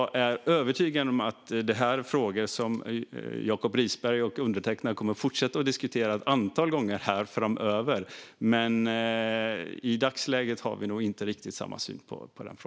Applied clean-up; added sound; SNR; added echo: none; none; none; none.